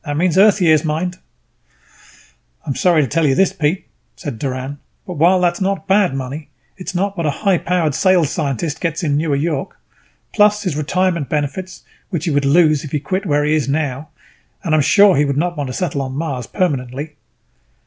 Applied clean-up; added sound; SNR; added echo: none; none; none; none.